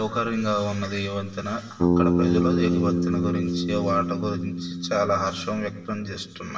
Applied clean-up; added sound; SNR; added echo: none; Bass guitar; -1 dB; reverberation time 0.8 s.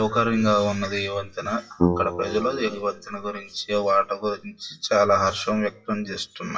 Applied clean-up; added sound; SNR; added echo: classical method WPE with log-MMSE.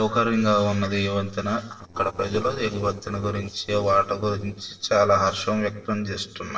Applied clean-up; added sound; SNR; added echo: neural separator model SepFormer DNS4.